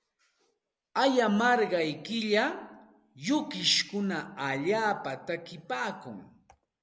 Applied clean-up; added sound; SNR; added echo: none; none; none; none.